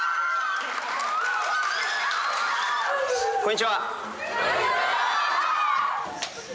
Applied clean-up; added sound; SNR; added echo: none; none; none; none.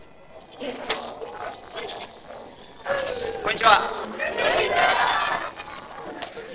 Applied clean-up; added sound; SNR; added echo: neural separator model SepFormer DNS4.